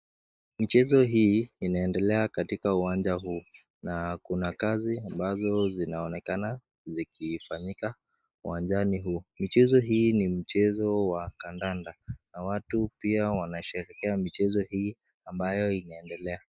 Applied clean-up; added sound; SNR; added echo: neural mask model Resemble Enhance denoiser.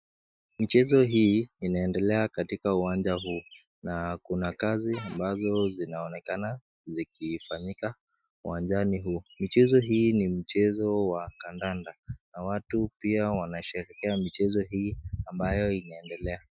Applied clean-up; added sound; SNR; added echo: classical method Wiener filter.